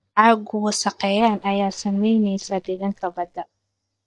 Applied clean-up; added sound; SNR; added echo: neural mask model DeepFilterNet 3.